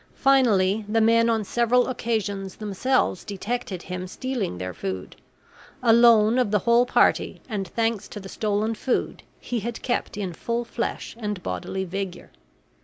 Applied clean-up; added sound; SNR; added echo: none; none; none; none.